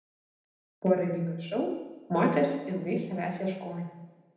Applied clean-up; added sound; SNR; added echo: none; none; none; reverberation time 0.9 s.